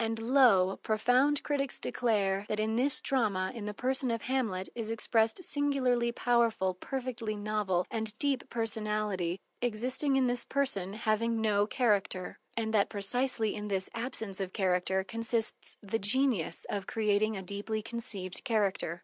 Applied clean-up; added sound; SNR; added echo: none; none; none; none.